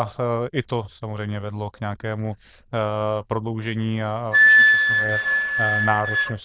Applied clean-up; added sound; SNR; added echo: neural diffusion model UNIVERSE++.